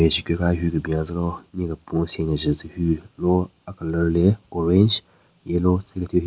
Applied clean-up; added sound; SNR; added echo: none; none; none; none.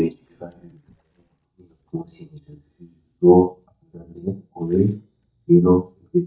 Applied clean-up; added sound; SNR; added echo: neural mask model DeepFilterNet 3.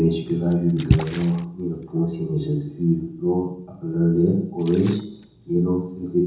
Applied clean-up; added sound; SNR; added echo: none; Splash, splatter; 9 dB; reverberation time 0.7 s.